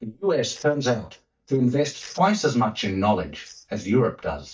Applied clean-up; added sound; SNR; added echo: neural mask model DeepFilterNet 3.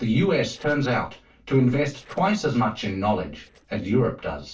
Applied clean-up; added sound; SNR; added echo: neural separator model SepFormer DNS4.